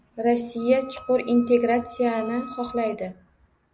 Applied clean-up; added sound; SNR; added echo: none; Wind instrument, woodwind instrument; 19 dB; none.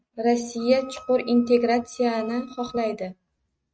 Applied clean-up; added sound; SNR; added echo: neural mask model RNNoise.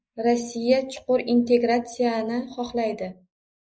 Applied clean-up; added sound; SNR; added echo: neural mask model Resemble Enhance denoiser.